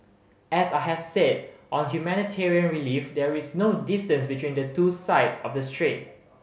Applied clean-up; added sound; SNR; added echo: none; none; none; none.